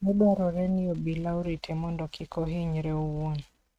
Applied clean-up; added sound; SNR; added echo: neural mask model RNNoise.